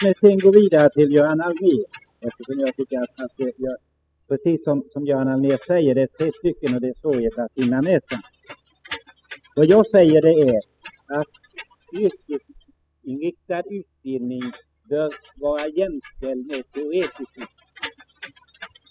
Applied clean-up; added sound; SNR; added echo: classical method spectral subtraction.